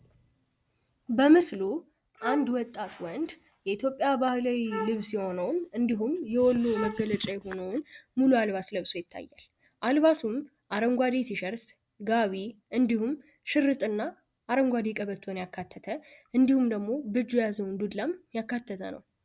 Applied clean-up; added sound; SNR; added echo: none; Wind instrument, woodwind instrument; 9 dB; none.